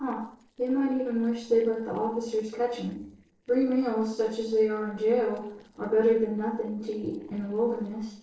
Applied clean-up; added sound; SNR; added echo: neural separator model SepFormer DNS4.